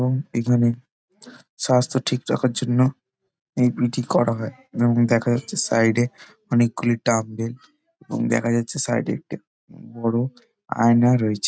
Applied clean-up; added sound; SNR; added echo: none; none; none; none.